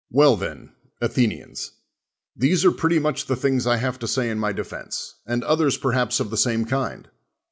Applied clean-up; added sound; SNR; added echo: none; none; none; none.